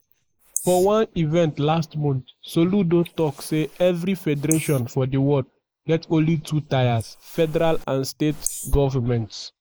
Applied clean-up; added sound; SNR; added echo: neural mask model Resemble Enhance denoiser.